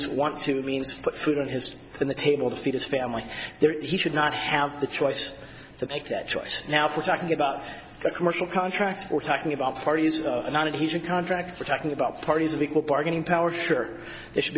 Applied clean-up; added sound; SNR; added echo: none; none; none; none.